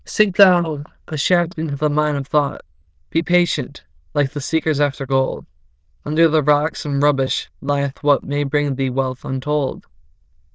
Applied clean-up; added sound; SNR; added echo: neural diffusion model UNIVERSE++.